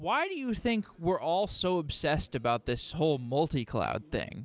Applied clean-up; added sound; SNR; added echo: none; none; none; none.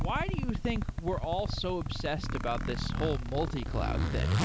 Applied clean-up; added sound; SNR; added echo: none; Zipper (clothing); -2 dB; none.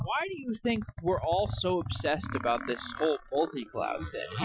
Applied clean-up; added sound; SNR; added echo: classical method Wiener filter.